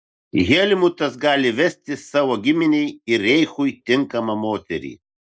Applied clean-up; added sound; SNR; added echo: neural mask model Resemble Enhance denoiser.